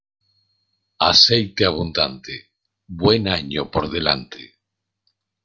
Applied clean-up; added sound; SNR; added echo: none; none; none; none.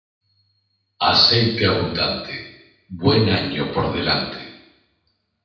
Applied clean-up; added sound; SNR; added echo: none; none; none; reverberation time 0.9 s.